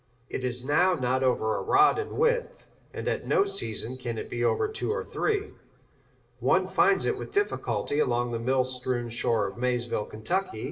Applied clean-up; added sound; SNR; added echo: none; none; none; reverberation time 0.8 s.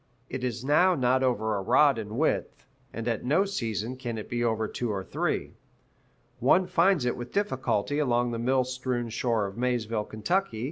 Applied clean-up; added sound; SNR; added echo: none; none; none; none.